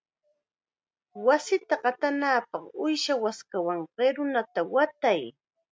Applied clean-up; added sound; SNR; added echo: none; none; none; none.